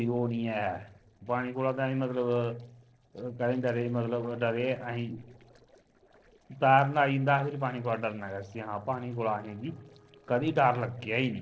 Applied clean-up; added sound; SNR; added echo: neural separator model SepFormer DNS4.